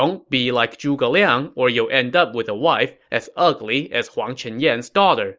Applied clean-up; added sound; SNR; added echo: neural mask model Resemble Enhance denoiser.